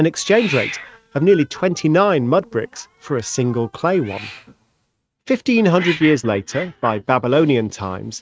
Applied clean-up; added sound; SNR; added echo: neural mask model RNNoise.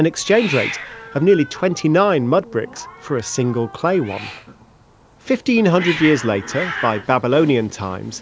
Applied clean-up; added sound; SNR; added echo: none; Hiss; 13 dB; none.